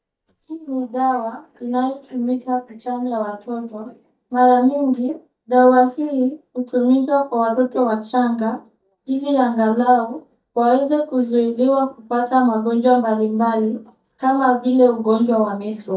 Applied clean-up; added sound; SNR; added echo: neural mask model DeepFilterNet 3.